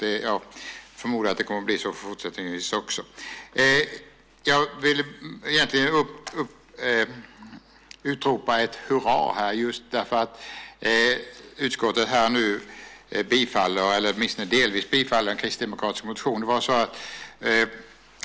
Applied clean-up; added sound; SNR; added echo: none; none; none; none.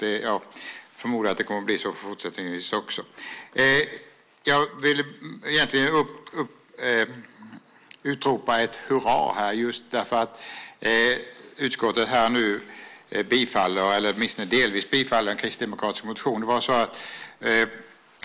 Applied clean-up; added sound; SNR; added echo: neural mask model Resemble Enhance denoiser.